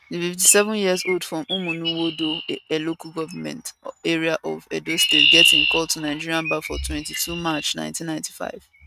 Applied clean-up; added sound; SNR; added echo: neural mask model RNNoise.